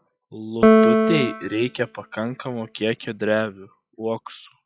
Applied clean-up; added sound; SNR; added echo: classical method log-MMSE.